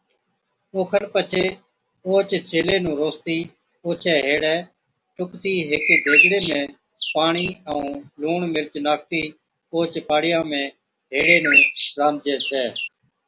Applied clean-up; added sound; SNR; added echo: none; Bird; -3 dB; none.